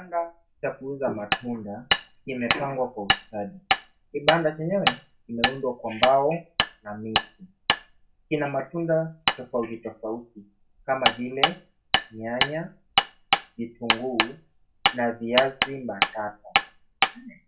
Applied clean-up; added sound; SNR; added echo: none; Hammer; 0 dB; reverberation time 0.2 s.